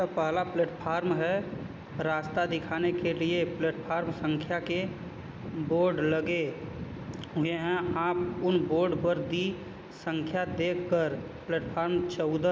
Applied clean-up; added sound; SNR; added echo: none; none; none; none.